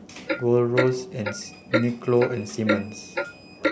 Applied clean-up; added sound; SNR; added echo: none; Clock; 4 dB; none.